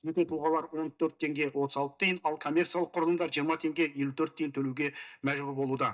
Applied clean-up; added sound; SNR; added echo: neural mask model DeepFilterNet 3.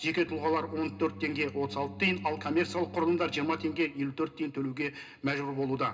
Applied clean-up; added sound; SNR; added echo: none; Organ; 13 dB; reverberation time 0.2 s.